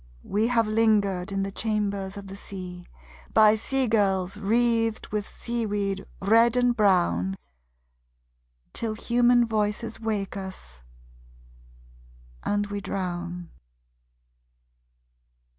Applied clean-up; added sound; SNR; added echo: none; none; none; none.